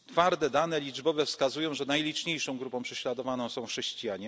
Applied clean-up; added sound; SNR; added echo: none; none; none; none.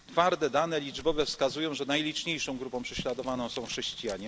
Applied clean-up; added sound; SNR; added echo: none; Fire + Crumpling, crinkling; 16 dB; none.